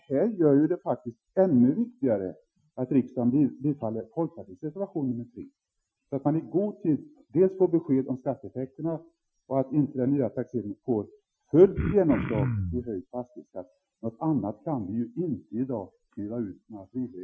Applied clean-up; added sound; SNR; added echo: classical method Wiener filter.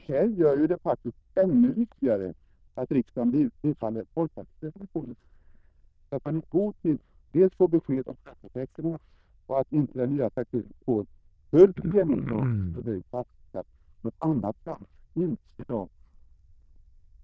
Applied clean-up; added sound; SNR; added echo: neural diffusion model UNIVERSE++.